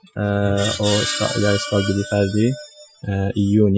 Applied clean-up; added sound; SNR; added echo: classical method Wiener filter.